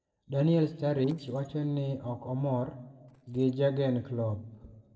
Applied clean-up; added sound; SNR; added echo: neural separator model SepFormer DNS4.